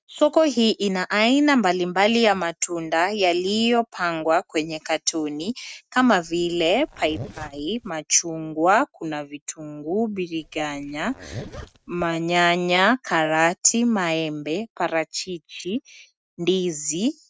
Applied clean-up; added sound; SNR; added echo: neural mask model RNNoise.